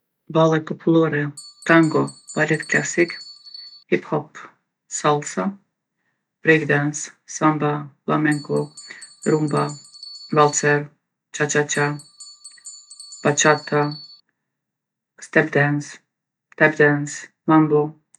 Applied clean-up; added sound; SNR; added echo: none; Bell; 20 dB; none.